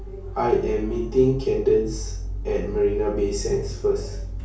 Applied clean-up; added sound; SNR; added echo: none; none; none; reverberation time 0.4 s.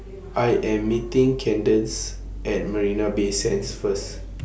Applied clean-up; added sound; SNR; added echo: none; none; none; none.